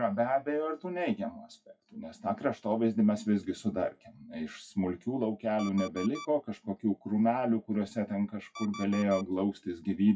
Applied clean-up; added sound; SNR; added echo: classical method WPE with log-MMSE.